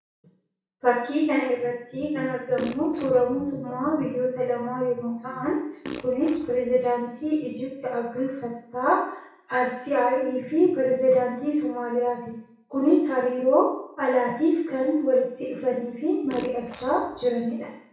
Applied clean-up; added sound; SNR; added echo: none; Fart; 14 dB; reverberation time 0.6 s.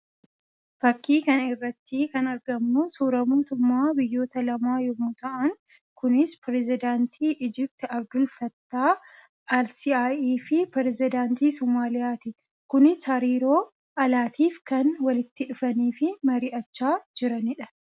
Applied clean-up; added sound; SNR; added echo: none; none; none; none.